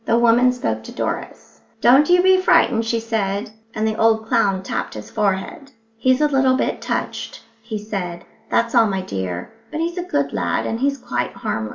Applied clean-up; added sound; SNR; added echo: none; none; none; none.